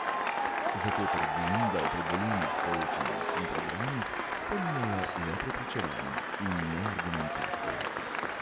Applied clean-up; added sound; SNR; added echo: none; Applause / Cheering; -5 dB; none.